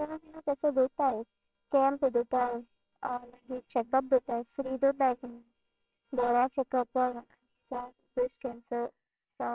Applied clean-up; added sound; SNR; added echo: neural separator model SepFormer WHAMR!.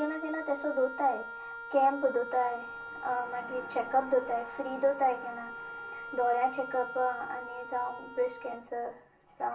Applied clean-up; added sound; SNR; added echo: none; Wind instrument, woodwind instrument; 11 dB; reverberation time 0.3 s.